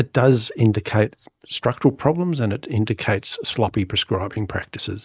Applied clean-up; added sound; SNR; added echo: neural mask model Resemble Enhance denoiser.